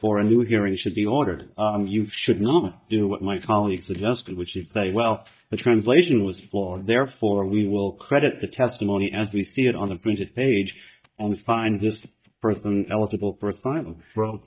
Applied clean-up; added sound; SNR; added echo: neural mask model DeepFilterNet 3.